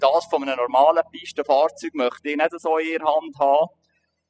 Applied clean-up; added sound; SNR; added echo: classical method spectral subtraction.